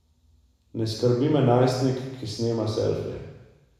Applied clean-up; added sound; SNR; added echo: none; none; none; reverberation time 1.0 s.